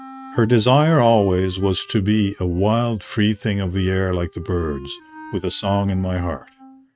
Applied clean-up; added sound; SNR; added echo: neural mask model RNNoise.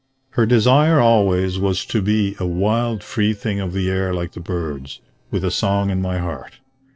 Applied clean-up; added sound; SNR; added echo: neural separator model SepFormer DNS4.